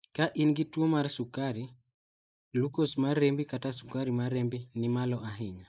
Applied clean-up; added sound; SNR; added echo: neural mask model Resemble Enhance denoiser.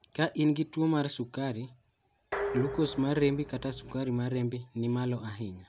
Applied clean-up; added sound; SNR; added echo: none; Dishes, pots, and pans; 9 dB; none.